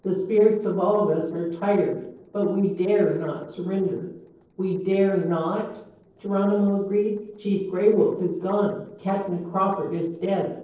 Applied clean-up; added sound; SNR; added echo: neural separator model SepFormer DNS4.